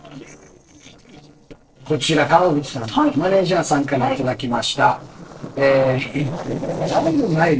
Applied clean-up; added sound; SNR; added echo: neural separator model SepFormer DNS4.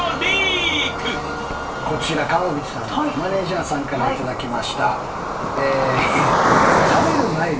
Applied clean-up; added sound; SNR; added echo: none; Cricket; 0 dB; reverberation time 0.3 s.